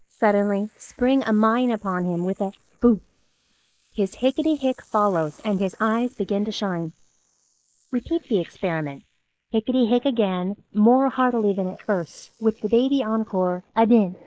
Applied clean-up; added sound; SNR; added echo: neural mask model Resemble Enhance denoiser.